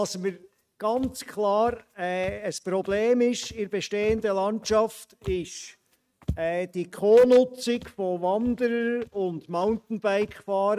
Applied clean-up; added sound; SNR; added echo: neural mask model RNNoise.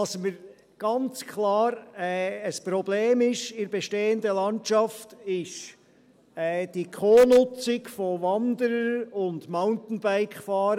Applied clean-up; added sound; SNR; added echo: none; none; none; none.